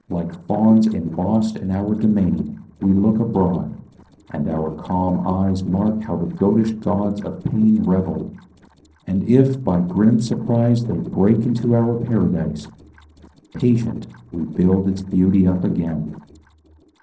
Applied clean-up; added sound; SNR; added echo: neural separator model SepFormer DNS4.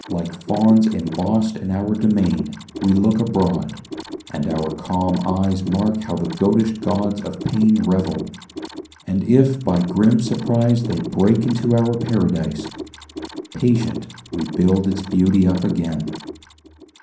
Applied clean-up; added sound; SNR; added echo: none; Mechanisms; 14 dB; reverberation time 0.6 s.